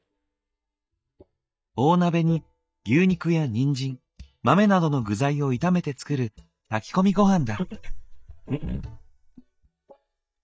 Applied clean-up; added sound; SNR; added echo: neural mask model DeepFilterNet 3.